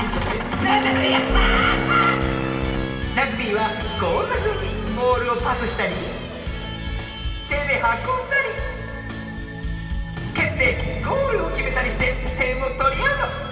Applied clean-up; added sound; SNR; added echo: none; Wind instrument, woodwind instrument; 4 dB; reverberation time 2.6 s.